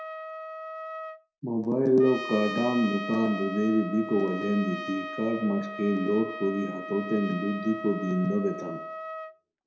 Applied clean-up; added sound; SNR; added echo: none; Trumpet; 10 dB; reverberation time 0.6 s.